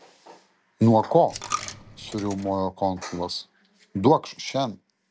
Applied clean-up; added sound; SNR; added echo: none; Coin (dropping); 14 dB; none.